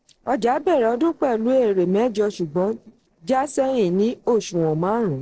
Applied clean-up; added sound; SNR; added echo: neural separator model SepFormer DNS4.